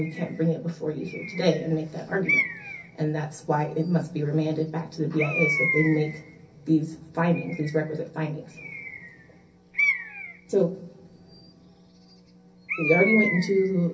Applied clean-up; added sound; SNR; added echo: none; Bird; 6 dB; reverberation time 0.3 s.